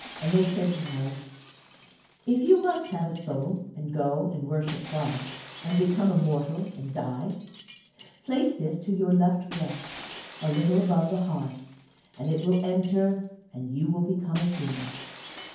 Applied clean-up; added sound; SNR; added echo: none; Shatter; 15 dB; reverberation time 0.9 s.